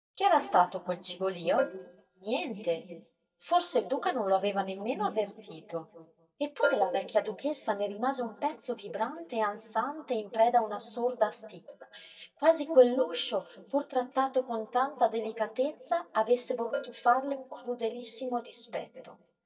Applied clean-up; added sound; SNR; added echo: neural mask model DeepFilterNet 3.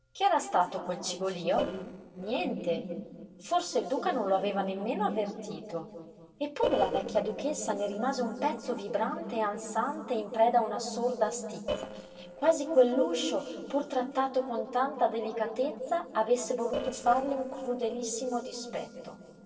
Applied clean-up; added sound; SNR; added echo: neural separator model SepFormer DNS4.